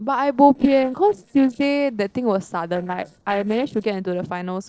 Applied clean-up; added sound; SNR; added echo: neural separator model SepFormer DNS4.